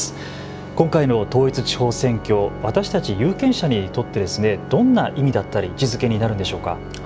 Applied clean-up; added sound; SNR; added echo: none; Organ; 12 dB; none.